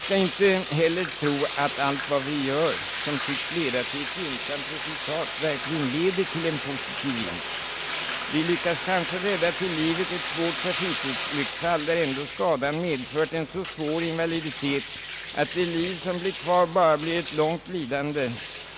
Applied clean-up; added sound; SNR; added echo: none; Bathtub (filling or washing); 2 dB; none.